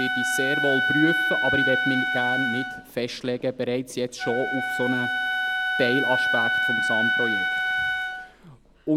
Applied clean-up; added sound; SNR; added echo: none; Wind instrument, woodwind instrument; -3 dB; none.